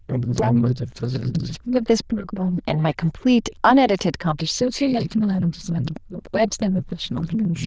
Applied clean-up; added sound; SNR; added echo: neural diffusion model UNIVERSE++.